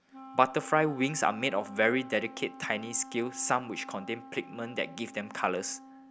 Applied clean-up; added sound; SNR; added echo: none; Wind instrument, woodwind instrument; 16 dB; none.